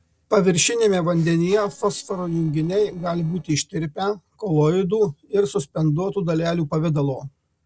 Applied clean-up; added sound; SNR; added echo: neural separator model SepFormer DNS4.